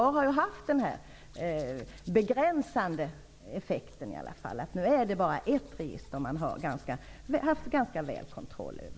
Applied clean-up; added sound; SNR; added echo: none; Domestic sounds, home sounds; 20 dB; none.